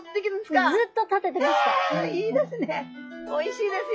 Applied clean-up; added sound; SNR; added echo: classical method log-MMSE.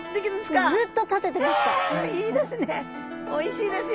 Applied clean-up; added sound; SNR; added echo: none; Trumpet; 18 dB; none.